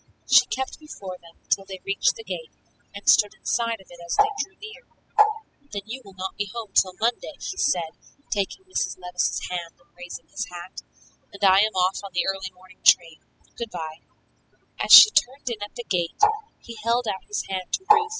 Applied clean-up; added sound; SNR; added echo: classical method spectral subtraction.